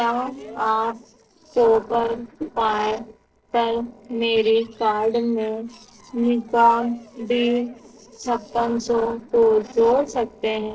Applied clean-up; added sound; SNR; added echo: neural separator model SepFormer DNS4.